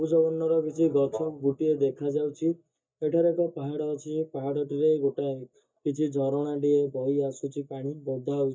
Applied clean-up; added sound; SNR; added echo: neural mask model DeepFilterNet 3.